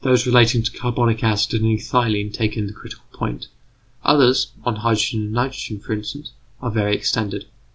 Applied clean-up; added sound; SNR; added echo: none; none; none; none.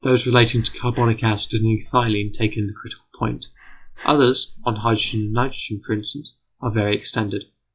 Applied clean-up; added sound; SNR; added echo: classical method log-MMSE.